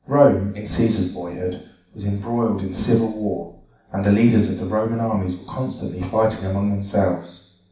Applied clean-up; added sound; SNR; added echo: none; none; none; reverberation time 0.6 s.